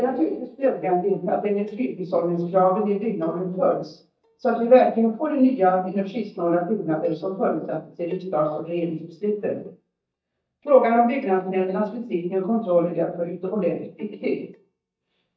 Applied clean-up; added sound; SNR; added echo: neural mask model DeepFilterNet 3.